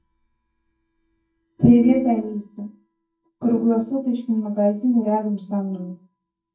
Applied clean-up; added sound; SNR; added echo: neural mask model DeepFilterNet 3.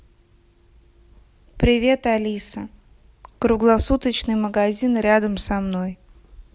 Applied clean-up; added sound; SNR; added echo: none; none; none; none.